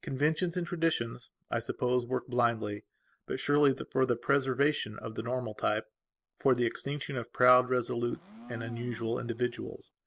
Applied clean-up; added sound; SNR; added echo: neural separator model SepFormer DNS4.